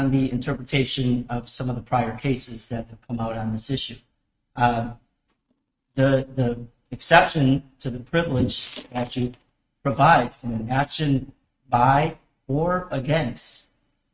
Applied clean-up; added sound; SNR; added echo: neural mask model RNNoise.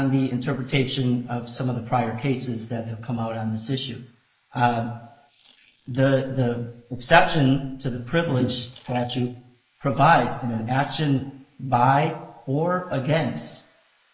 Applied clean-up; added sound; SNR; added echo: neural mask model Resemble Enhance denoiser.